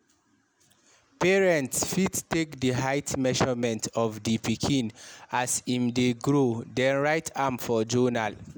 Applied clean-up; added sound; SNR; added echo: none; none; none; none.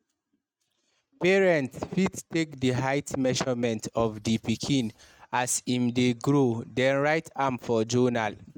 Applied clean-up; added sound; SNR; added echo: neural mask model RNNoise.